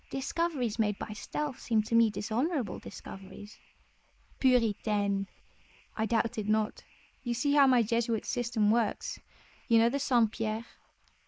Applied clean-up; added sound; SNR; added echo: neural mask model Resemble Enhance denoiser.